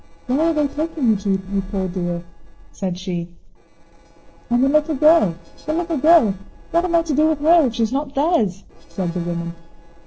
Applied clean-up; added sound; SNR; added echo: neural separator model SepFormer DNS4.